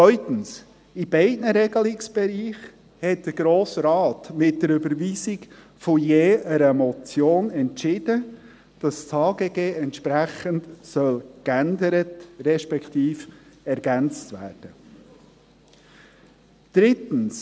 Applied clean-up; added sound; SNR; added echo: none; none; none; none.